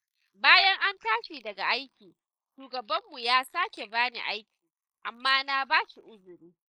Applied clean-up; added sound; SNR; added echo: neural mask model Resemble Enhance denoiser.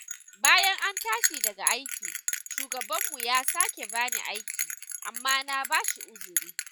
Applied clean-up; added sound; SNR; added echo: classical method log-MMSE.